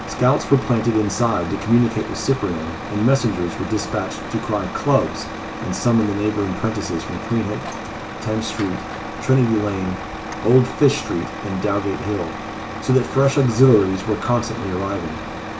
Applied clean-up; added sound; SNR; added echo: none; Truck; 9 dB; reverberation time 0.2 s.